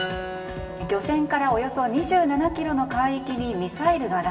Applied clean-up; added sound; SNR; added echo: none; Keyboard (musical); 15 dB; reverberation time 2.3 s.